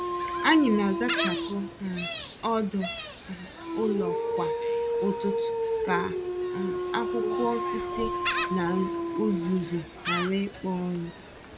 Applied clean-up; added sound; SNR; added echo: none; Gull, seagull + Dog; 1 dB; none.